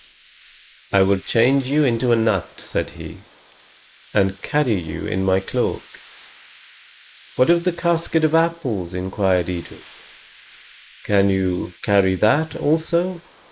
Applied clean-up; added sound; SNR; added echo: neural mask model Resemble Enhance denoiser.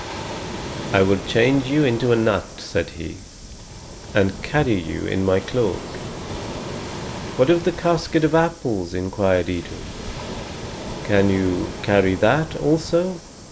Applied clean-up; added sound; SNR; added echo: none; Waves, surf; 11 dB; none.